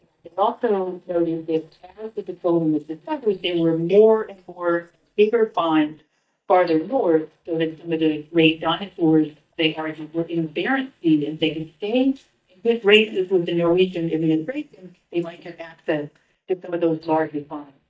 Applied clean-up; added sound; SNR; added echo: neural mask model DeepFilterNet 3.